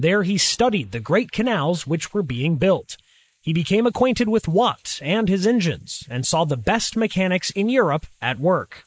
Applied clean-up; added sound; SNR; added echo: neural mask model Resemble Enhance denoiser.